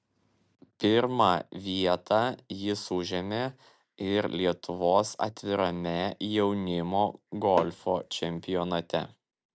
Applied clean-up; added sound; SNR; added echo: none; Tap / Hammer; 10 dB; none.